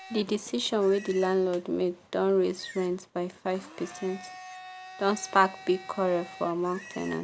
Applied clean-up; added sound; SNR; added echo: none; Domestic sounds, home sounds + Livestock, farm animals, working animals; 18 dB; none.